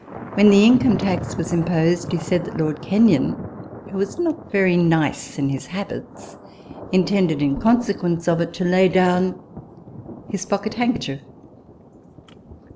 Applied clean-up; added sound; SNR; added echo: none; Thunder; 14 dB; none.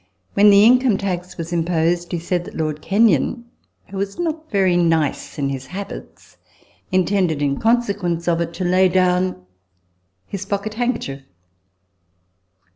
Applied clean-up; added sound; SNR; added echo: none; none; none; none.